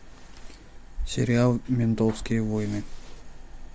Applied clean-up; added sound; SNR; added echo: none; none; none; none.